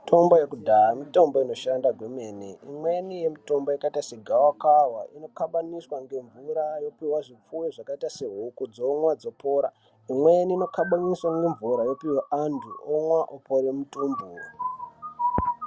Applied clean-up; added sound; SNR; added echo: none; none; none; none.